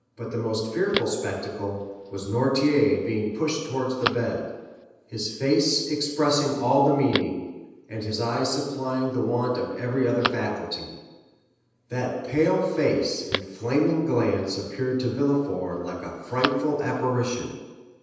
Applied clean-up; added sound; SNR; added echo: none; Telephone; 13 dB; reverberation time 1.1 s.